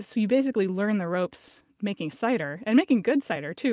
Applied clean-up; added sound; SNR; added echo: none; none; none; none.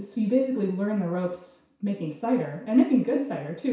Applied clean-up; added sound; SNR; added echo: none; none; none; reverberation time 0.6 s.